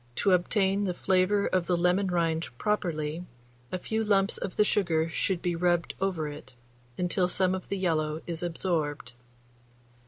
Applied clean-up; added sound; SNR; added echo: none; none; none; none.